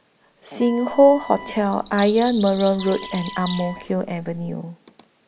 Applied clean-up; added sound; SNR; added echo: none; Wind instrument, woodwind instrument + Bird vocalization, bird call, bird song; 16 dB; none.